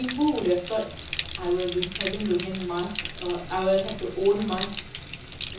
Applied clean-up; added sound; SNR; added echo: none; Bathtub (filling or washing); 9 dB; reverberation time 0.6 s.